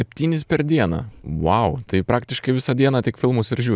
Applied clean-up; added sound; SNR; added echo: none; none; none; none.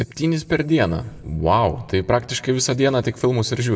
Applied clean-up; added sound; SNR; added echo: none; none; none; reverberation time 0.4 s.